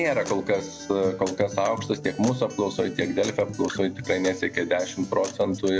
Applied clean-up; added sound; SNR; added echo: none; Acoustic guitar; 12 dB; none.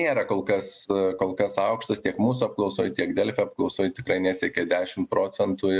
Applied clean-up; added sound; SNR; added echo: none; none; none; none.